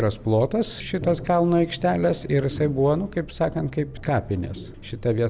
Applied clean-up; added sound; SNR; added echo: none; none; none; none.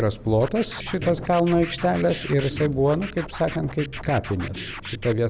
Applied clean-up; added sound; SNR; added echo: none; Scratching (performance technique); 14 dB; none.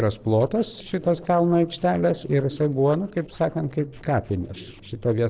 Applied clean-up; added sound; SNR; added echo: neural separator model SepFormer DNS4.